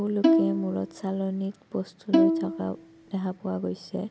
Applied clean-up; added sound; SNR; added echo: none; Bowed string instrument; -4 dB; none.